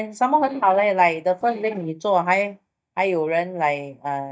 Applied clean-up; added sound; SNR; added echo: neural mask model DeepFilterNet 3.